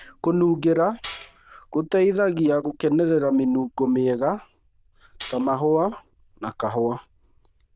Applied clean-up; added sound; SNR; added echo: neural diffusion model UNIVERSE++.